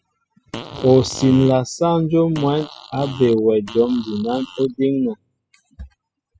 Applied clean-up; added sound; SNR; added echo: classical method spectral subtraction.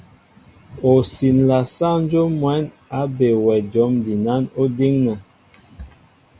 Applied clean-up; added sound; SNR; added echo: none; none; none; none.